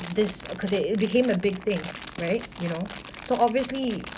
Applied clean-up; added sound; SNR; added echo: none; Crumpling, crinkling; 13 dB; none.